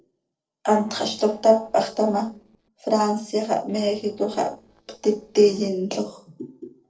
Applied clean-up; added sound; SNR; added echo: neural separator model SepFormer DNS4.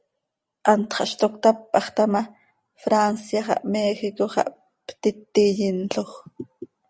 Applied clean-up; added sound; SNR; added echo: none; none; none; none.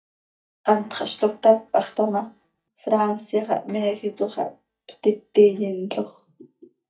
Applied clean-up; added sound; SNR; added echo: neural mask model DeepFilterNet 3.